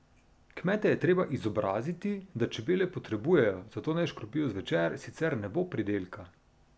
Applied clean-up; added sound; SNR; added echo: none; none; none; none.